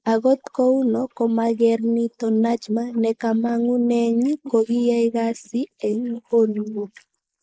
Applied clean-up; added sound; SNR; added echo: neural mask model Resemble Enhance denoiser.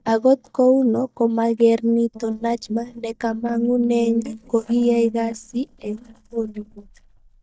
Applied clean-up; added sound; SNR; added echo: neural mask model DeepFilterNet 3.